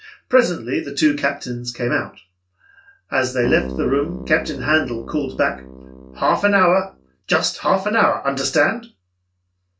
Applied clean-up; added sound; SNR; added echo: none; Keyboard (musical); 11 dB; reverberation time 0.2 s.